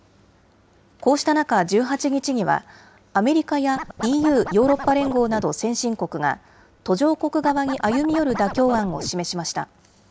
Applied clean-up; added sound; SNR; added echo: none; Scratching (performance technique); 11 dB; none.